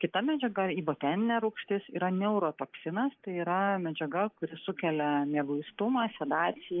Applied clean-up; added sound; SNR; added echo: neural mask model Resemble Enhance denoiser.